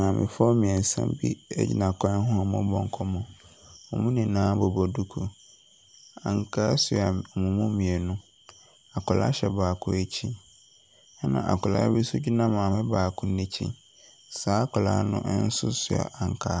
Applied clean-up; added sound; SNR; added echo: none; none; none; none.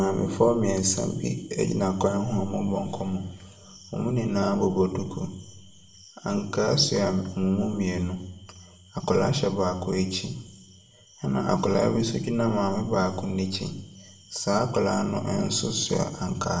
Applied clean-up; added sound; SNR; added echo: none; none; none; reverberation time 0.6 s.